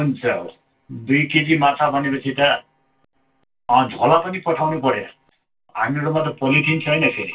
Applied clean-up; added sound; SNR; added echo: neural separator model SepFormer DNS4.